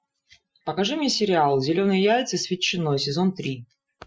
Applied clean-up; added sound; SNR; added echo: classical method Wiener filter.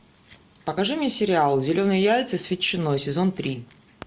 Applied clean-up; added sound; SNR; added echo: none; none; none; none.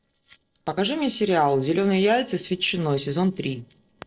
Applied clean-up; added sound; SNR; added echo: neural separator model SepFormer DNS4.